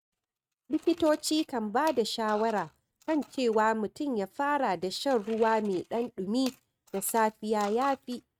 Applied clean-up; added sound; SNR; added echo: neural mask model RNNoise.